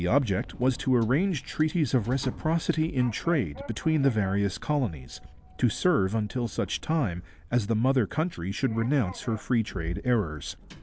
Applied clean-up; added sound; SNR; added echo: none; Sliding door; 17 dB; none.